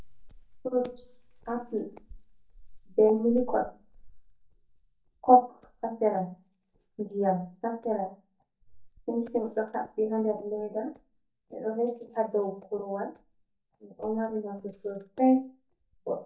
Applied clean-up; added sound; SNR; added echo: neural mask model DeepFilterNet 3.